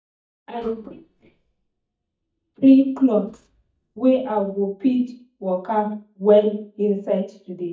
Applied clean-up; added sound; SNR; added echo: neural mask model DeepFilterNet 3.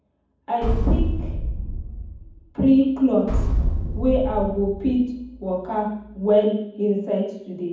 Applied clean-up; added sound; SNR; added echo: none; Boom; 1 dB; reverberation time 1.2 s.